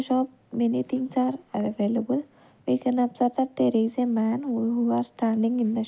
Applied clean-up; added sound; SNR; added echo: none; none; none; none.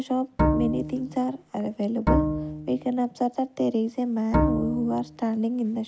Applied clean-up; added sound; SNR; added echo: none; Bowed string instrument; 0 dB; none.